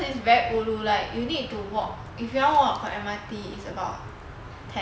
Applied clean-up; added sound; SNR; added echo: none; none; none; none.